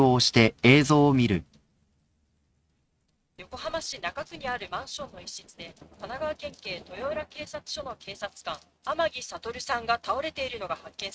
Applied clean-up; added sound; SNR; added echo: neural mask model RNNoise.